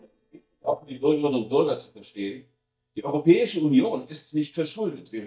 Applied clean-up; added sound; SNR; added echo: neural mask model DeepFilterNet 3.